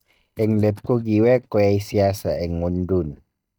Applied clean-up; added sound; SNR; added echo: neural mask model DeepFilterNet 3.